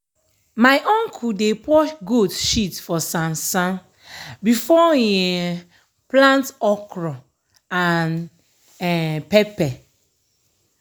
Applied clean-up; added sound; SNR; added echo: none; none; none; none.